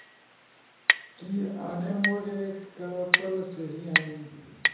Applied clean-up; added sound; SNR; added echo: none; Chink, clink; -2 dB; reverberation time 1.0 s.